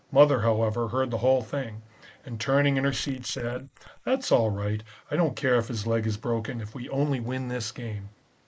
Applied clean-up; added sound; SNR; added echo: neural mask model Resemble Enhance denoiser.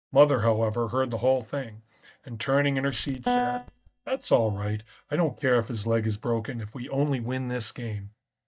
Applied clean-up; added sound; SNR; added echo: neural mask model DeepFilterNet 3.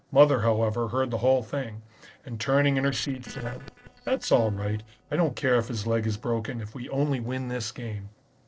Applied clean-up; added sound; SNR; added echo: neural separator model SepFormer DNS4.